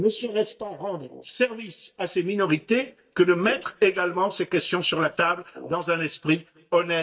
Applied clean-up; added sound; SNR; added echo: neural mask model DeepFilterNet 3.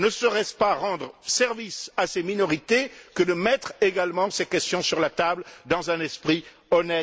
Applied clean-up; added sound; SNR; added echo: none; none; none; none.